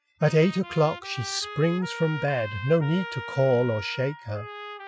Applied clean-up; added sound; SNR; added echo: classical method Wiener filter.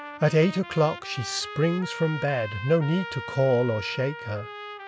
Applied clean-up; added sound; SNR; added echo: none; Trumpet; 12 dB; none.